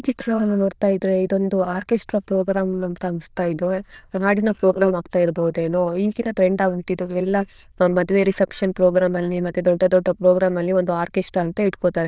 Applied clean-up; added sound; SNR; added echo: neural diffusion model UNIVERSE++.